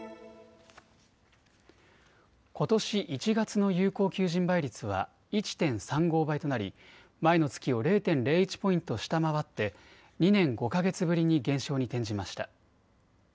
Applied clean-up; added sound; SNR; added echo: none; none; none; none.